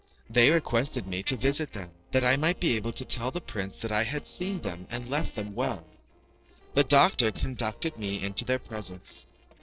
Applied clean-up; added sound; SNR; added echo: neural separator model SepFormer DNS4.